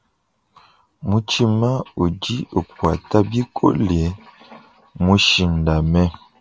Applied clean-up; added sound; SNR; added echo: none; none; none; none.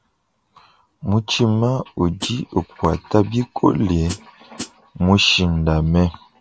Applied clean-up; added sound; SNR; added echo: none; Hi-hat; 14 dB; none.